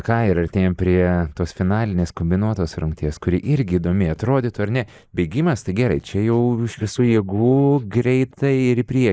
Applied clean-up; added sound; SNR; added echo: neural mask model Resemble Enhance denoiser.